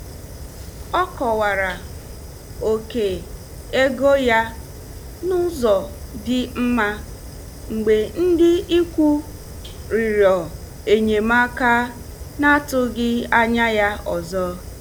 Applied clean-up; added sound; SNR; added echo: none; Fire; 14 dB; none.